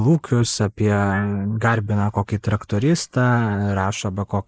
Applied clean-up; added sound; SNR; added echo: neural mask model Resemble Enhance denoiser.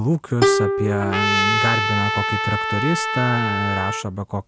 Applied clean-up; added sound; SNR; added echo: none; Plucked string instrument + Trumpet; -2 dB; none.